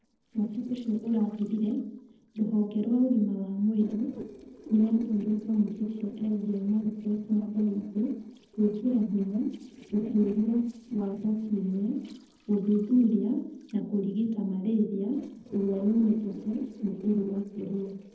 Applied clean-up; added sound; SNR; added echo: neural separator model SepFormer DNS4.